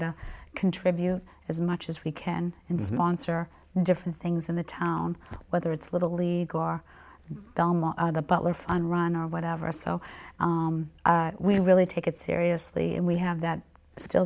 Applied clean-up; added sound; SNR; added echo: none; none; none; none.